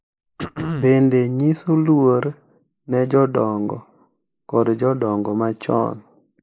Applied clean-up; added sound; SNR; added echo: neural mask model Resemble Enhance denoiser.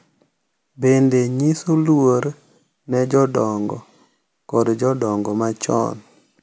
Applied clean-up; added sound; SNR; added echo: none; none; none; none.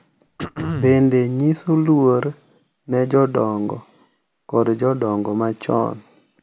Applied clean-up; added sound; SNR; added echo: none; Cough; 11 dB; none.